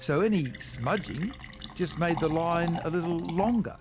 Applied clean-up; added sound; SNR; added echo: none; Fill (with liquid); 11 dB; none.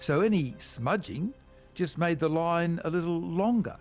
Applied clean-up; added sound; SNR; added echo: none; none; none; none.